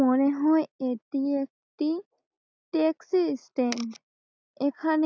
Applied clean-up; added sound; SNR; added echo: none; none; none; none.